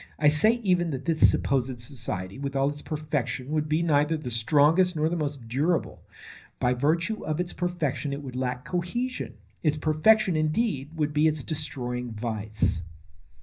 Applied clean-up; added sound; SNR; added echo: none; none; none; reverberation time 0.5 s.